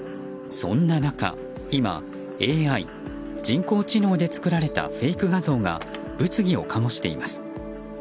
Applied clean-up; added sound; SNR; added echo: none; none; none; none.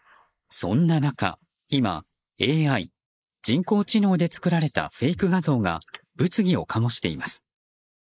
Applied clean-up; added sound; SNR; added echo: neural mask model Resemble Enhance denoiser.